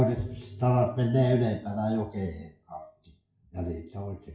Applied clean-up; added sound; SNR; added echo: classical method WPE with log-MMSE.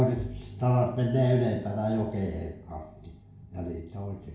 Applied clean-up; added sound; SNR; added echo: none; Bowed string instrument; 17 dB; reverberation time 0.6 s.